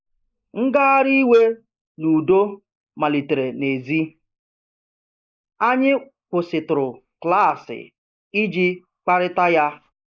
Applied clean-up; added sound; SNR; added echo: neural mask model Resemble Enhance denoiser.